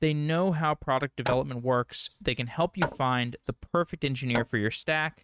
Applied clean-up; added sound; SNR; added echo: neural mask model RNNoise.